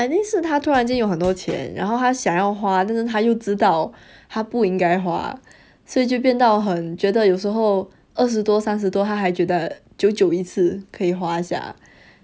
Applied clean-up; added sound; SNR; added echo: none; Drum / Drum kit; 19 dB; none.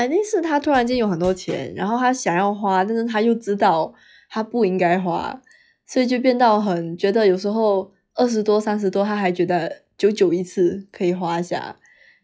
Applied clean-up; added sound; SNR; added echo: classical method log-MMSE.